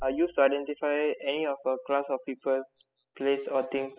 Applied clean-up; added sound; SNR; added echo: classical method spectral subtraction.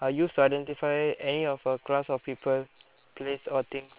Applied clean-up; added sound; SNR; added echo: neural separator model SepFormer WHAM!.